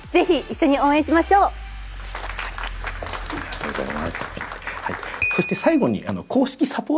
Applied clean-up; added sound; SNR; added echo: none; Piano; 15 dB; none.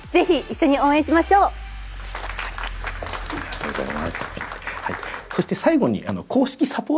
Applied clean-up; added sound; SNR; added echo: none; none; none; none.